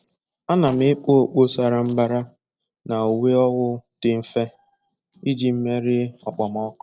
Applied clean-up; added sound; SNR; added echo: neural separator model SepFormer DNS4.